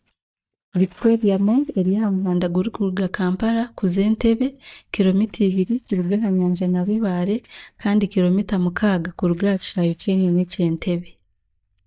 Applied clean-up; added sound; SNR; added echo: neural mask model DeepFilterNet 3.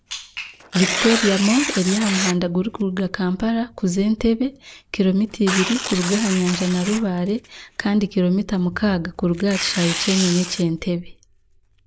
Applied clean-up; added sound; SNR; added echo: none; Tearing; 8 dB; none.